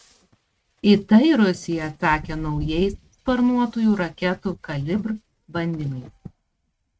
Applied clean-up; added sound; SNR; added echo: neural mask model RNNoise.